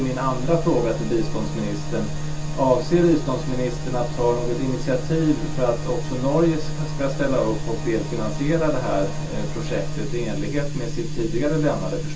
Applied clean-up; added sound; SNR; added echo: none; Organ; 18 dB; reverberation time 0.2 s.